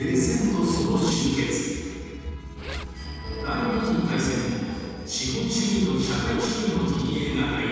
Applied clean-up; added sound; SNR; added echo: neural separator model SepFormer DNS4.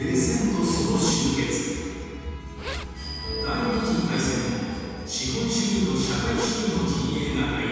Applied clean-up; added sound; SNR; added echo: none; Zipper (clothing); 16 dB; reverberation time 2.1 s.